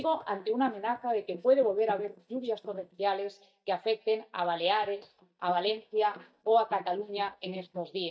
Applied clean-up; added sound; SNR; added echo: neural mask model DeepFilterNet 3.